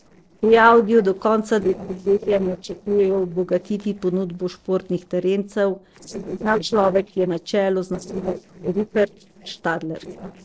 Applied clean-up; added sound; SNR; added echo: neural separator model SepFormer DNS4.